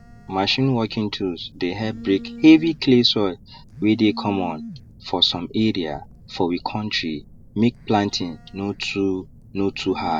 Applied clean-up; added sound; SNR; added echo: none; Telephone; 18 dB; none.